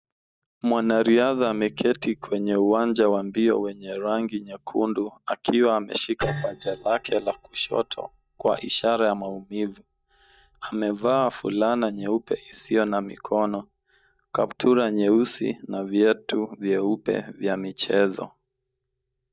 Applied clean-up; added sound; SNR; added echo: neural mask model DeepFilterNet 3.